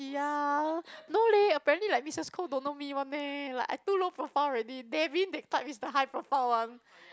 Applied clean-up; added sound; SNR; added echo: none; none; none; none.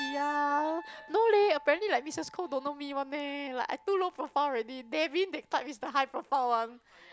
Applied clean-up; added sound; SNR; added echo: none; Piano; 16 dB; none.